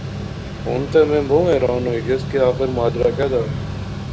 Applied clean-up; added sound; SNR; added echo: none; Mechanical fan; 7 dB; none.